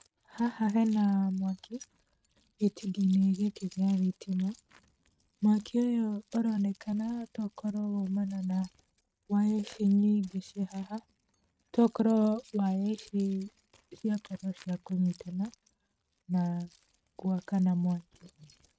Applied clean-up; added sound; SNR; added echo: neural mask model RNNoise.